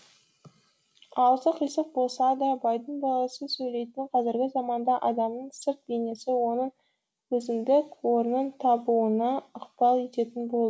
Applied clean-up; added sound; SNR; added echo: none; none; none; none.